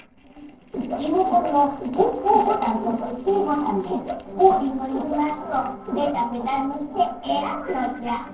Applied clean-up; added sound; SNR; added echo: neural separator model SepFormer DNS4.